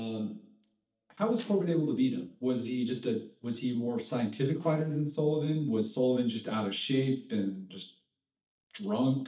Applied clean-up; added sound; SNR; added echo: neural mask model DeepFilterNet 3.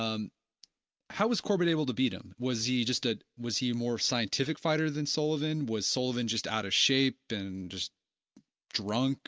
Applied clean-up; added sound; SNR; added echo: none; none; none; none.